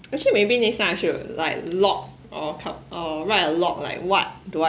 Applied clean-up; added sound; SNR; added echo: none; none; none; none.